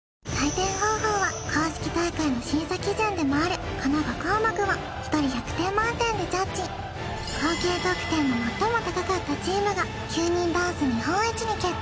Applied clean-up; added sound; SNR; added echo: none; none; none; none.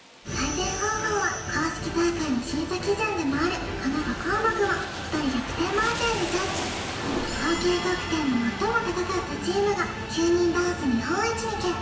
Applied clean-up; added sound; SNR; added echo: none; Rain; 12 dB; reverberation time 0.8 s.